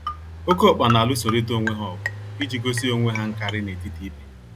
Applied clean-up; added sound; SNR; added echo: none; Engine + Marimba, xylophone; 8 dB; none.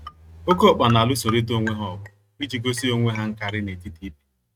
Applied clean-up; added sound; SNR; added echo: neural mask model RNNoise.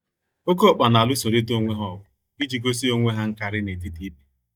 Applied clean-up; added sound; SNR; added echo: neural mask model DeepFilterNet 3.